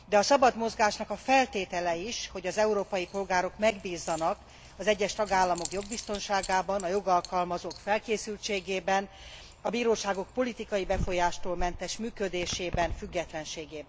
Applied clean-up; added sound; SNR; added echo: none; Keys jangling; 13 dB; none.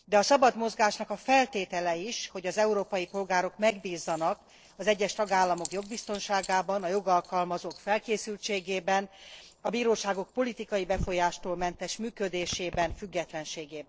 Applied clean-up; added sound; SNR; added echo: neural separator model SepFormer DNS4.